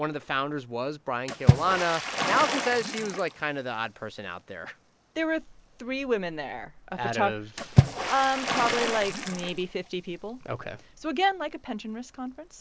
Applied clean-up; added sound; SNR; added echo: none; Water / Splash, splatter; 1 dB; none.